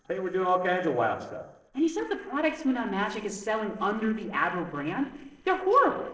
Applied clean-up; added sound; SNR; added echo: neural separator model SepFormer DNS4.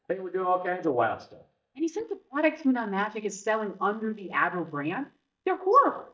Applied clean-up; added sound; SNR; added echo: neural mask model DeepFilterNet 3.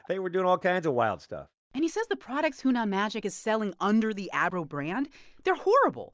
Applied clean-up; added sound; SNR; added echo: none; none; none; none.